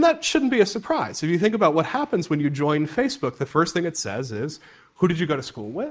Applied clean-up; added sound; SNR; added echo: neural mask model Resemble Enhance denoiser.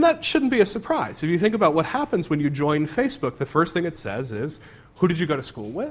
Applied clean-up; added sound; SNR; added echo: none; none; none; none.